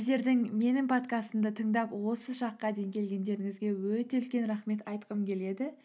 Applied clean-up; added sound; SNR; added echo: none; none; none; none.